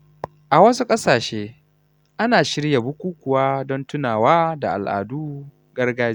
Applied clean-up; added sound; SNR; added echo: none; none; none; none.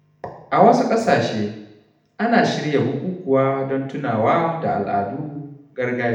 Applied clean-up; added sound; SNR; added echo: none; none; none; reverberation time 0.8 s.